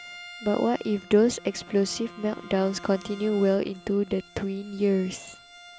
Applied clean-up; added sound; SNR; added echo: none; Bowed string instrument + Wind instrument, woodwind instrument; 19 dB; none.